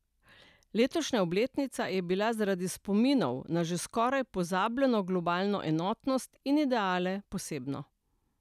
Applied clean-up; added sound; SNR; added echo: none; none; none; none.